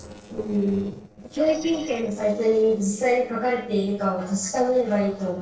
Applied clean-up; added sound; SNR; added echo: neural separator model SepFormer DNS4.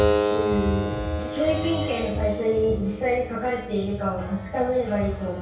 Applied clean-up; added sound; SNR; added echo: none; Keyboard (musical); 4 dB; reverberation time 0.6 s.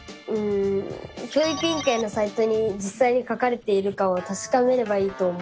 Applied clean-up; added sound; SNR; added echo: none; none; none; none.